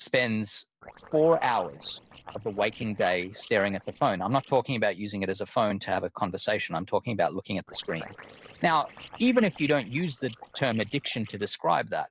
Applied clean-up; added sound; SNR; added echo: neural separator model SepFormer DNS4.